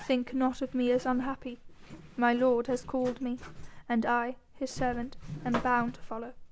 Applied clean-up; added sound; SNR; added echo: none; Zipper (clothing); 12 dB; none.